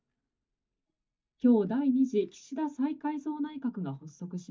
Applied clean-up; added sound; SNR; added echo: neural mask model DeepFilterNet 3.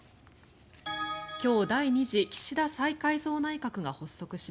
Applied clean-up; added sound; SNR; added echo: none; none; none; none.